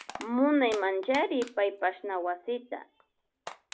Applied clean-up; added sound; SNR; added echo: none; Crushing; 19 dB; none.